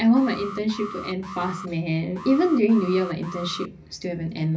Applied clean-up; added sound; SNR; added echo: none; Alarm; 14 dB; reverberation time 0.4 s.